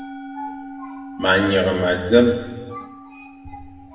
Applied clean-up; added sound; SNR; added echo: none; Musical instrument; 15 dB; reverberation time 1.3 s.